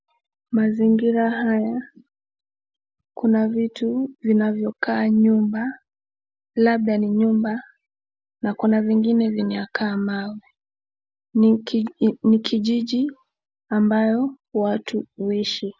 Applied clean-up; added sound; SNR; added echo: none; none; none; none.